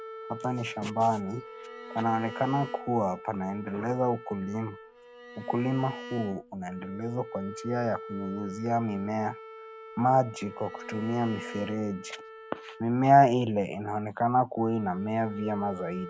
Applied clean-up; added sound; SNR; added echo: none; Wind instrument, woodwind instrument + Bowed string instrument; 14 dB; none.